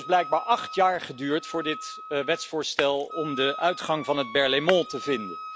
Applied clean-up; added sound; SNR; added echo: none; Shatter + Wind instrument, woodwind instrument; 11 dB; none.